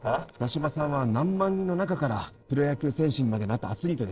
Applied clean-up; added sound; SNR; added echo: neural separator model SepFormer DNS4.